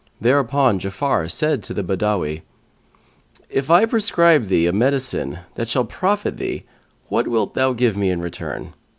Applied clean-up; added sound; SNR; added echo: none; none; none; none.